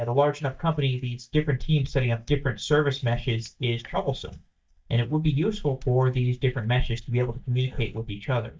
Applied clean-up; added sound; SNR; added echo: neural mask model DeepFilterNet 3.